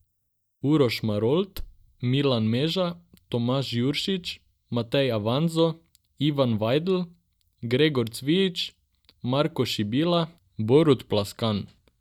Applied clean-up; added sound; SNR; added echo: neural mask model DeepFilterNet 3.